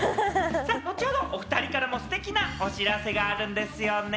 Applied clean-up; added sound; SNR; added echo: none; none; none; none.